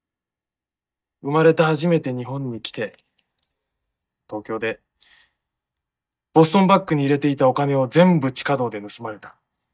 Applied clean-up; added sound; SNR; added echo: neural mask model DeepFilterNet 3.